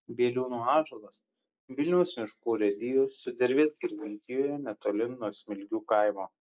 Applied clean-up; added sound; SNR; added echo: neural mask model Resemble Enhance denoiser.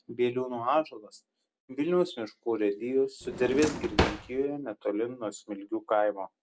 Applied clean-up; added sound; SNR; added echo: none; Drawer open or close; 1 dB; none.